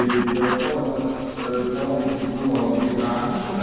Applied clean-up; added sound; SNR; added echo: none; Writing; 9 dB; reverberation time 2.1 s.